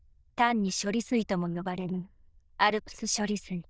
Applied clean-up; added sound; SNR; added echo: neural diffusion model UNIVERSE++.